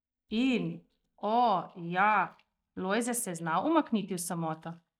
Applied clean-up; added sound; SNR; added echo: neural mask model DeepFilterNet 3.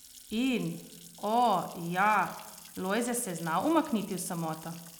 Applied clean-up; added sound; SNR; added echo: none; Sink (filling or washing) / Water tap, faucet / Splash, splatter; 19 dB; none.